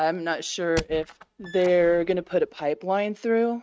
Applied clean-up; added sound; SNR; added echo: neural mask model RNNoise.